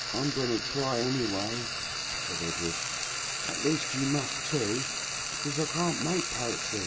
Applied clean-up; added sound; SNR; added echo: none; Frying (food); 1 dB; reverberation time 1.9 s.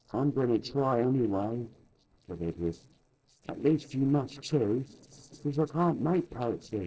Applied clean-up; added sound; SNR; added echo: neural separator model SepFormer DNS4.